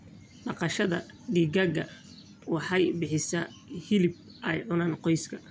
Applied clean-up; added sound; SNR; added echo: none; none; none; none.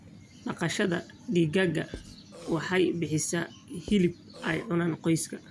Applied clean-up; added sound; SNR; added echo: none; Burping, eructation + Writing; 17 dB; none.